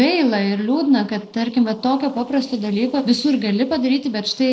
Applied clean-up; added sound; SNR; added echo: neural separator model SepFormer DNS4.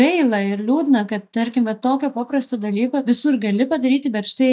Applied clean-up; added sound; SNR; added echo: neural mask model DeepFilterNet 3.